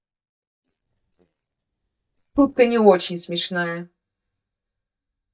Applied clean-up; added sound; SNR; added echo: neural mask model DeepFilterNet 3.